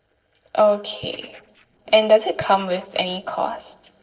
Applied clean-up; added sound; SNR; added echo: neural separator model SepFormer DNS4.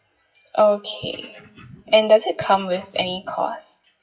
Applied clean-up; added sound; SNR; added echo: classical method WPE with log-MMSE.